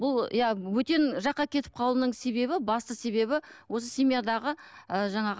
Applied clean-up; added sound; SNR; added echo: none; none; none; none.